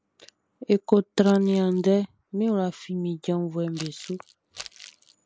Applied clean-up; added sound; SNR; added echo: neural mask model Resemble Enhance denoiser.